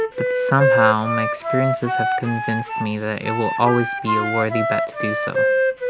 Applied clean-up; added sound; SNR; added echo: none; Wind instrument, woodwind instrument; -1 dB; none.